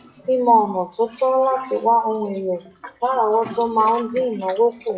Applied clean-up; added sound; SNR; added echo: classical method WPE with log-MMSE.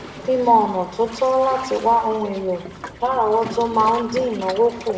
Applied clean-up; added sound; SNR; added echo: none; Waves, surf; 15 dB; reverberation time 0.6 s.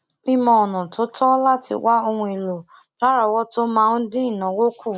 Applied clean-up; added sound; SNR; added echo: none; none; none; none.